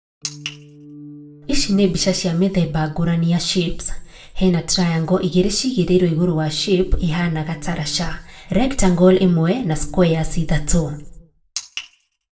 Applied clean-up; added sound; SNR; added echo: none; Organ; 19 dB; reverberation time 0.3 s.